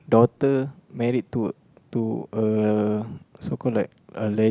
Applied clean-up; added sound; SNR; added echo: none; none; none; none.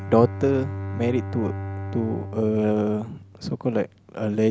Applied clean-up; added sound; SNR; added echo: none; Bowed string instrument; 9 dB; none.